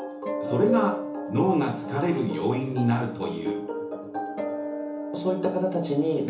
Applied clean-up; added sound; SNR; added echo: none; Acoustic guitar; 9 dB; reverberation time 0.8 s.